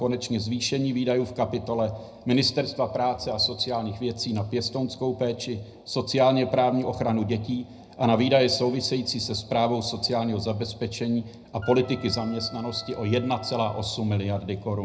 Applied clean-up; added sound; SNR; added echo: none; Wind instrument, woodwind instrument; 19 dB; reverberation time 0.4 s.